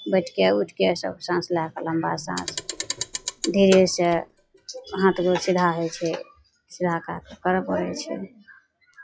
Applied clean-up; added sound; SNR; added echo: classical method log-MMSE.